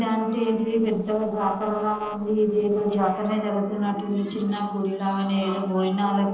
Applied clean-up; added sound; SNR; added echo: neural separator model SepFormer DNS4.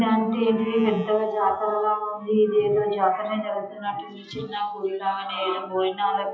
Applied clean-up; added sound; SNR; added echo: classical method WPE with log-MMSE.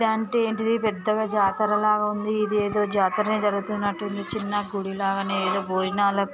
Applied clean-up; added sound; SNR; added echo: none; none; none; none.